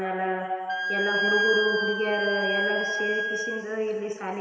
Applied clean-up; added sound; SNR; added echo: none; Wind instrument, woodwind instrument; 0 dB; reverberation time 2.5 s.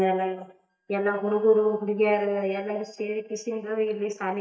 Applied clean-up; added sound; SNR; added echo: neural mask model DeepFilterNet 3.